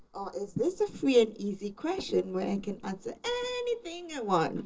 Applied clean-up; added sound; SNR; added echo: neural separator model SepFormer DNS4.